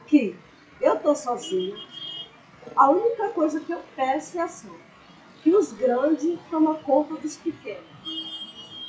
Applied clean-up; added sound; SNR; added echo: classical method WPE with log-MMSE.